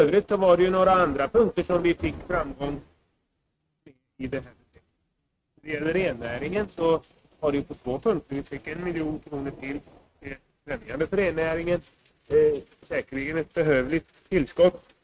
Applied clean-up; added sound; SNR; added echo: neural mask model RNNoise.